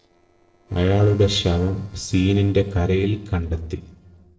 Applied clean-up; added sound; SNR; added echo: neural separator model SepFormer DNS4.